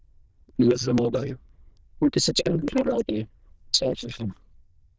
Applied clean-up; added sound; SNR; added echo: neural diffusion model UNIVERSE++.